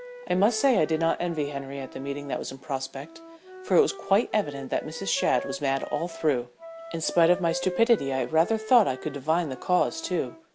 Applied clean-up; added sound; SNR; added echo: none; Wind instrument, woodwind instrument; 15 dB; none.